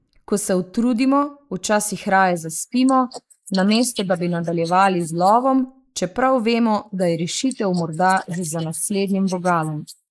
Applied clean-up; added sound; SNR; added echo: neural mask model Resemble Enhance denoiser.